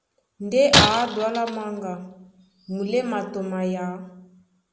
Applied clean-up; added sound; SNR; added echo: none; Shatter; -1 dB; none.